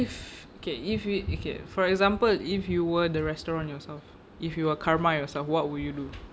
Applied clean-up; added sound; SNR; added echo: none; none; none; none.